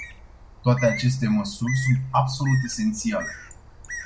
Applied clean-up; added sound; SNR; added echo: none; Bird; 13 dB; none.